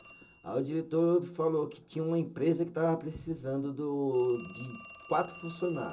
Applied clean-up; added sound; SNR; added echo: none; Telephone; 15 dB; reverberation time 0.2 s.